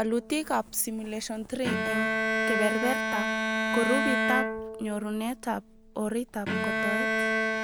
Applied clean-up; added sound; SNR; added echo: none; Bowed string instrument; -2 dB; none.